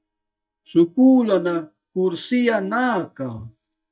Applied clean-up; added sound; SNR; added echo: neural mask model DeepFilterNet 3.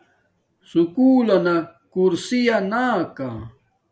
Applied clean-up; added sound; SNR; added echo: none; none; none; none.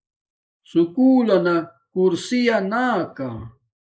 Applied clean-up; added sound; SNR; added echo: neural mask model Resemble Enhance denoiser.